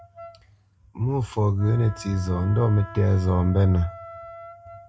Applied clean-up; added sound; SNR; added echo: none; Wind instrument, woodwind instrument; 19 dB; none.